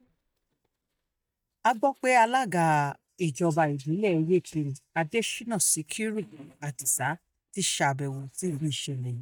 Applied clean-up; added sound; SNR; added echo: neural mask model DeepFilterNet 3.